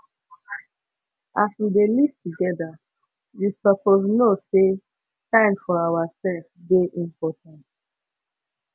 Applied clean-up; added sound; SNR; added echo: none; none; none; none.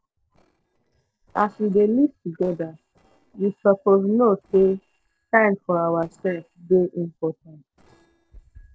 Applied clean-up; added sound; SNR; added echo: neural separator model SepFormer DNS4.